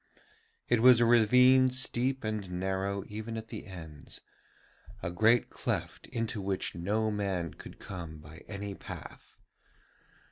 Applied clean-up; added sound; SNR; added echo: none; none; none; none.